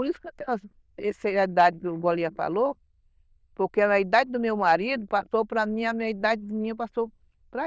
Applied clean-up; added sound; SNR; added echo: neural diffusion model UNIVERSE++.